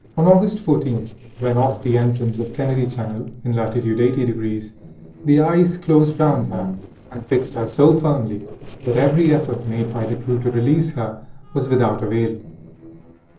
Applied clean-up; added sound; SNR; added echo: neural separator model SepFormer DNS4.